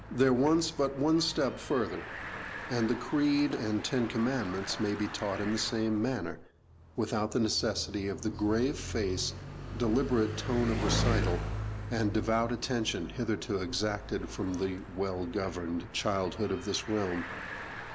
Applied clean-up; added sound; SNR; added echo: none; Bicycle; 8 dB; none.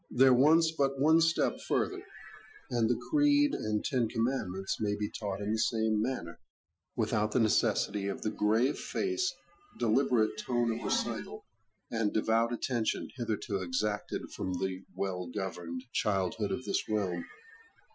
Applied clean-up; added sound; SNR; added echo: classical method Wiener filter.